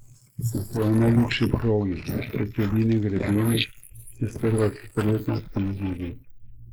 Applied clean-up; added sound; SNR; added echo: neural mask model Resemble Enhance denoiser.